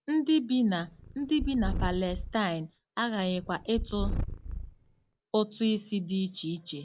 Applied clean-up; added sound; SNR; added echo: none; Purr; 5 dB; none.